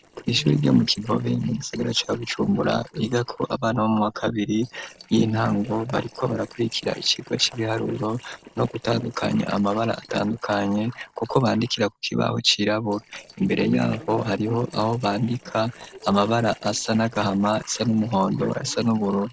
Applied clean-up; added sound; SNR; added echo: neural separator model SepFormer DNS4.